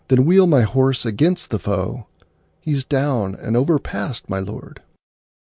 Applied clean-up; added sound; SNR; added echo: none; none; none; none.